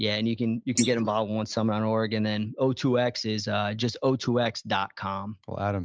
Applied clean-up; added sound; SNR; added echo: neural mask model Resemble Enhance denoiser.